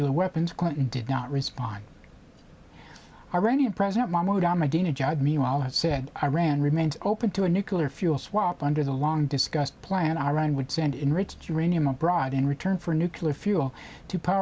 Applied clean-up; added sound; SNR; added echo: none; none; none; none.